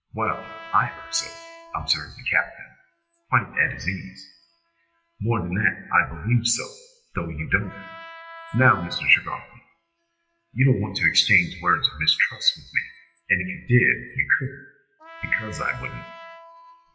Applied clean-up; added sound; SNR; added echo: classical method WPE with log-MMSE.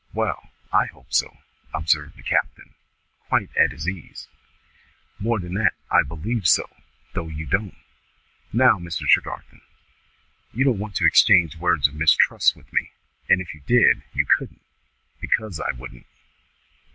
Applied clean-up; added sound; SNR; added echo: none; none; none; none.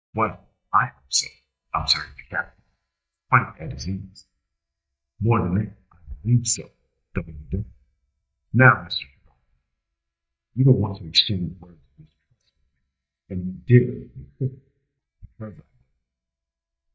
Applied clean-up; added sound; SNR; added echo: neural mask model DeepFilterNet 3.